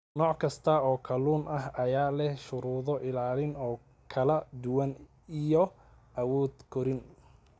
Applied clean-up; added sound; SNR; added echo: none; none; none; none.